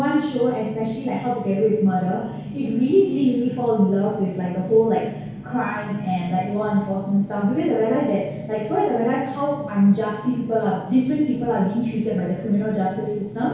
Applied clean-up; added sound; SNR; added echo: none; none; none; reverberation time 2.2 s.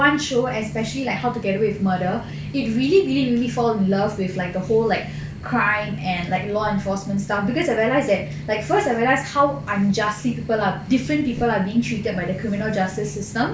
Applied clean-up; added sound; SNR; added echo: none; none; none; none.